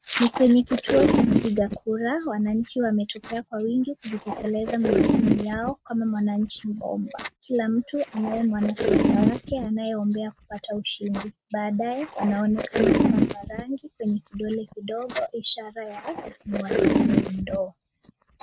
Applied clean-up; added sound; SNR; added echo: neural mask model RNNoise.